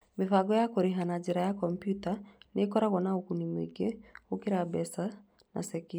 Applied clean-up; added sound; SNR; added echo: none; none; none; none.